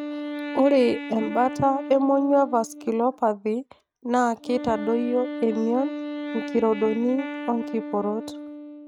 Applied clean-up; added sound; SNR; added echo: neural mask model RNNoise.